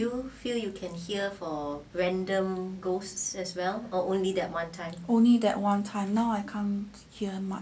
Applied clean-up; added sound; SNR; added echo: none; none; none; none.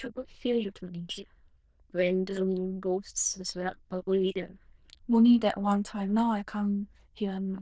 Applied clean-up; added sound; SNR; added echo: neural diffusion model UNIVERSE++.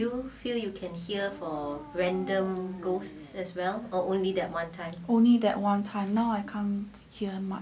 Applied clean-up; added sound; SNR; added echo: none; Dog; 18 dB; none.